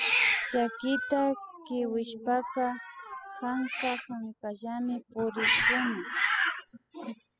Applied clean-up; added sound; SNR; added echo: classical method spectral subtraction.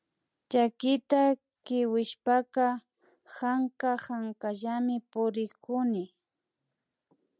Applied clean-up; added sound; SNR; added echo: none; none; none; none.